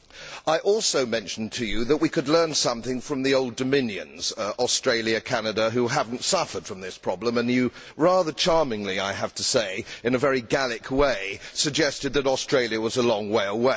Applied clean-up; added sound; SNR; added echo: none; none; none; none.